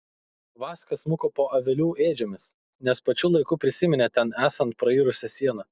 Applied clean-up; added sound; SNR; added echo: none; none; none; none.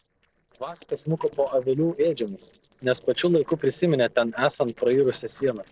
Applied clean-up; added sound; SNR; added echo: neural separator model SepFormer DNS4.